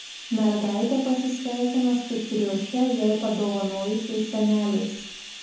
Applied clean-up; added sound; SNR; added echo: none; Bathtub (filling or washing); 15 dB; reverberation time 0.7 s.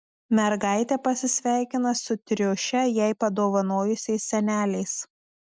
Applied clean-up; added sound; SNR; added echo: none; none; none; none.